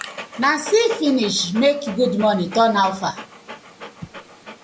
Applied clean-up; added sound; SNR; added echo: none; Dog; 16 dB; none.